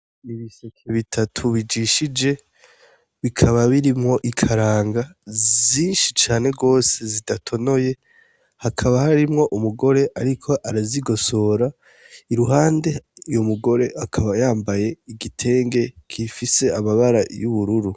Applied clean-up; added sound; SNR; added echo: none; none; none; none.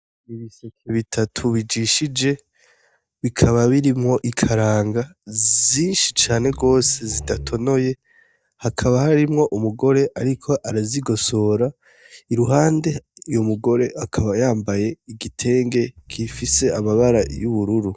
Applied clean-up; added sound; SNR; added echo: neural mask model DeepFilterNet 3.